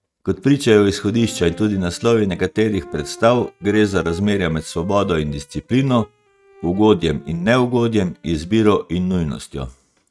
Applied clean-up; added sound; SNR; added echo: neural mask model RNNoise.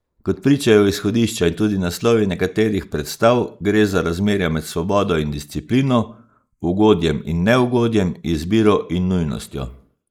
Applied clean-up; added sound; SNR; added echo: neural mask model Resemble Enhance denoiser.